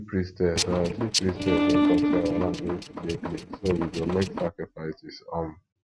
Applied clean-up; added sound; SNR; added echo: neural mask model RNNoise.